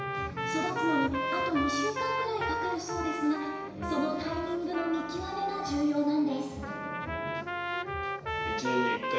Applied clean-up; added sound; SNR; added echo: none; Trumpet; 2 dB; reverberation time 1.0 s.